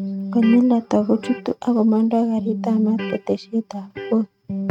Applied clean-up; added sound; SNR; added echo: neural mask model RNNoise.